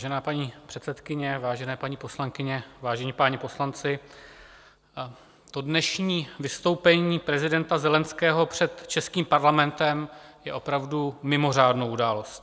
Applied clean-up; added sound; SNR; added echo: none; none; none; none.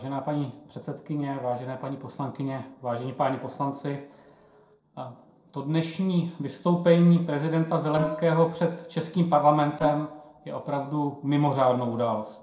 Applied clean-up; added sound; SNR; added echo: neural separator model SepFormer DNS4.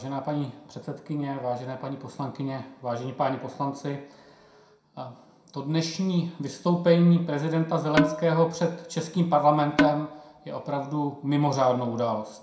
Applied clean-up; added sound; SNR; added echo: none; Percussion; 0 dB; reverberation time 0.5 s.